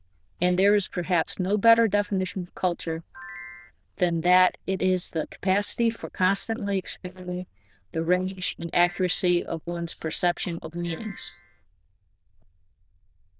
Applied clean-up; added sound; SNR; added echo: neural diffusion model UNIVERSE++.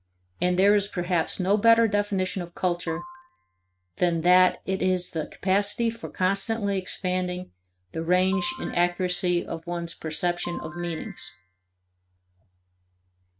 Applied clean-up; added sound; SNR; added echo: neural mask model RNNoise.